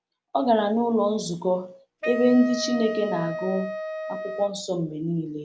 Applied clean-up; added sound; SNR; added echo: none; Wind instrument, woodwind instrument; 8 dB; none.